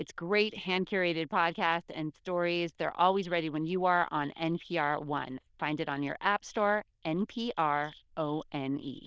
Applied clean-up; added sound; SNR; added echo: neural diffusion model UNIVERSE++.